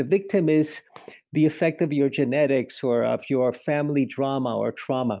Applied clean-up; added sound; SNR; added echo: none; none; none; none.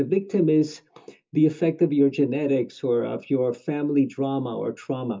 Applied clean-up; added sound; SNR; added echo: none; none; none; reverberation time 0.2 s.